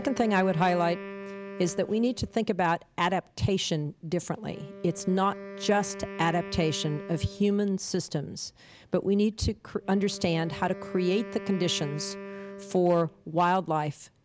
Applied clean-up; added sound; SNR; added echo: none; Wind instrument, woodwind instrument; 14 dB; none.